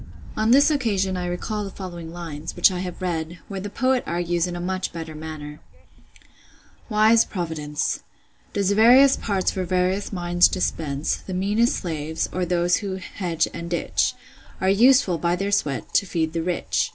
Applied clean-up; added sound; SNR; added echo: none; Wind; 15 dB; none.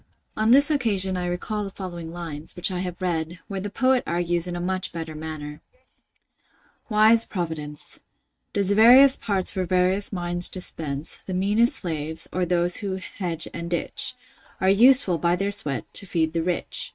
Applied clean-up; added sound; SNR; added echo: neural mask model RNNoise.